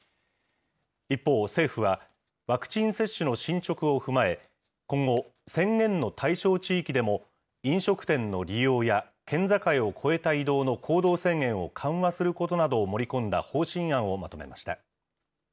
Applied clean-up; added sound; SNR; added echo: none; none; none; none.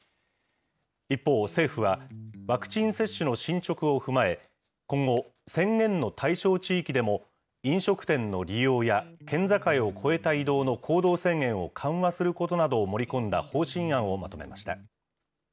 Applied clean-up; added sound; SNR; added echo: none; Electric guitar; 18 dB; none.